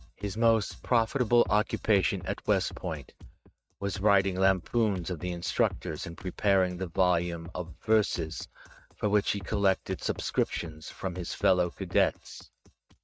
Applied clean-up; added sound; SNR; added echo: neural mask model RNNoise.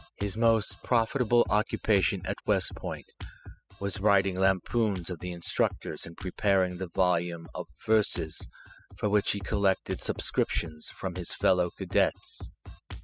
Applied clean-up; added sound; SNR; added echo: classical method spectral subtraction.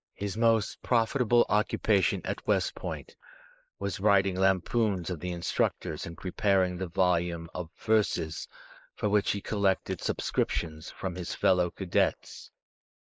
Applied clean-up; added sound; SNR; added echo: neural mask model Resemble Enhance denoiser.